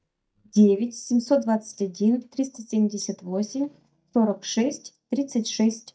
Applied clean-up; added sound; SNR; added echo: neural mask model DeepFilterNet 3.